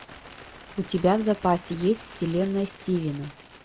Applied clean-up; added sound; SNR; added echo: none; Bird; 19 dB; none.